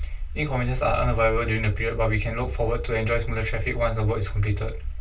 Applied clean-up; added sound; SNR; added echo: none; none; none; reverberation time 0.2 s.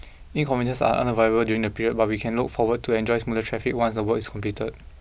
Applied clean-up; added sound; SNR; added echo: none; none; none; none.